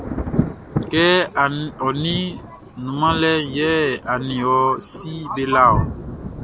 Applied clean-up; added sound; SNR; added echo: none; Thunder; 8 dB; none.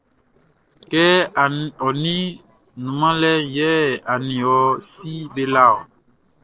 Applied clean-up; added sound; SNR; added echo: neural separator model SepFormer DNS4.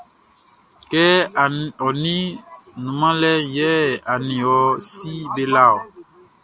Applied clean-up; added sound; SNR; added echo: none; none; none; none.